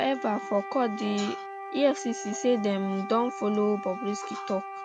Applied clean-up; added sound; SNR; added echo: none; Wind instrument, woodwind instrument; 10 dB; none.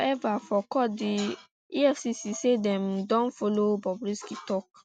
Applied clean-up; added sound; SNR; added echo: none; none; none; none.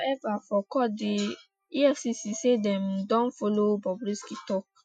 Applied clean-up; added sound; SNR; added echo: classical method Wiener filter.